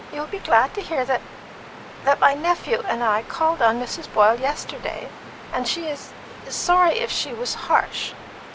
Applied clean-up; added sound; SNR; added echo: none; Waves, surf; 16 dB; none.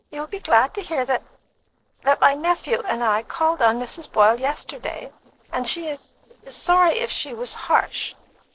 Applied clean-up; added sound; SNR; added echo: neural separator model SepFormer DNS4.